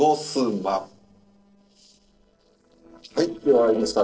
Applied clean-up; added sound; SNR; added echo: neural separator model SepFormer DNS4.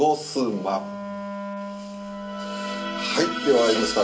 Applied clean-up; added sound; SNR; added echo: none; Wind instrument, woodwind instrument; 10 dB; reverberation time 0.2 s.